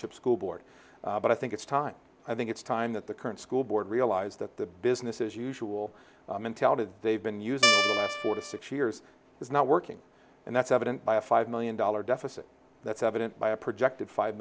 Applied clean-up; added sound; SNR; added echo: none; Guitar; -4 dB; none.